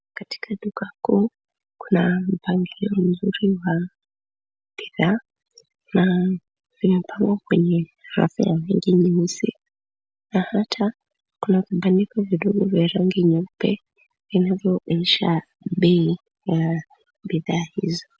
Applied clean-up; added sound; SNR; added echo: none; none; none; none.